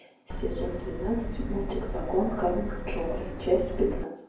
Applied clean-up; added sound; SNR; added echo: none; Subway, metro, underground; 3 dB; reverberation time 0.9 s.